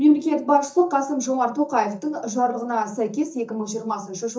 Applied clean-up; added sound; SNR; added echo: neural mask model DeepFilterNet 3.